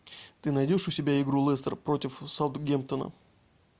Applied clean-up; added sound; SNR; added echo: none; none; none; none.